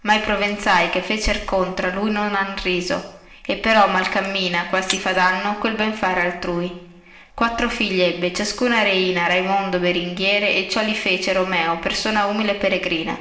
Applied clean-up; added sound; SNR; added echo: neural separator model SepFormer DNS4.